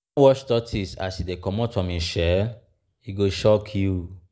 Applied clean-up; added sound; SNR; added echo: none; none; none; none.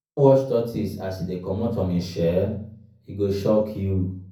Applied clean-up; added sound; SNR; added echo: none; none; none; reverberation time 0.6 s.